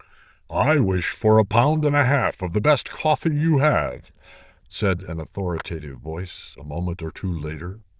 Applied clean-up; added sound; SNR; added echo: neural diffusion model UNIVERSE++.